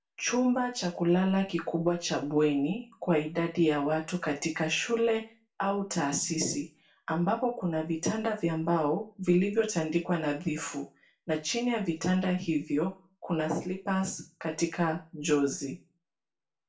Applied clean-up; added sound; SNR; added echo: none; none; none; reverberation time 0.3 s.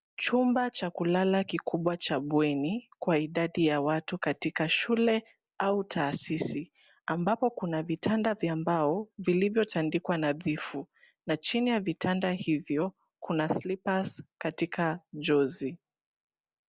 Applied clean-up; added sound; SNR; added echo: none; none; none; none.